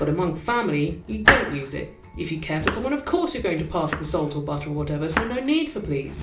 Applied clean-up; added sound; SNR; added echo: none; Domestic sounds, home sounds; 4 dB; reverberation time 0.3 s.